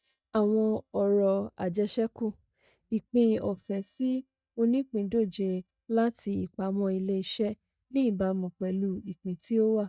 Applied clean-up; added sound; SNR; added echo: neural mask model DeepFilterNet 3.